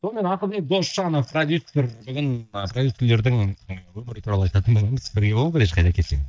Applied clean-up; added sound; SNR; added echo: neural mask model DeepFilterNet 3.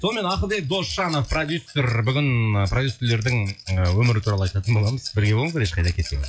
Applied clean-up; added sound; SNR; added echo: classical method log-MMSE.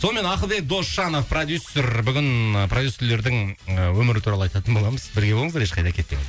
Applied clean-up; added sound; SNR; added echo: none; none; none; none.